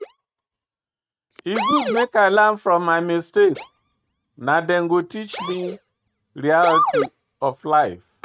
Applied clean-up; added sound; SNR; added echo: neural mask model RNNoise.